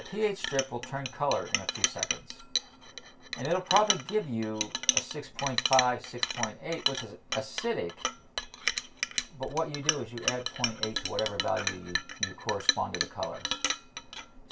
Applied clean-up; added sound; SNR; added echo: none; Chink, clink; 1 dB; reverberation time 0.2 s.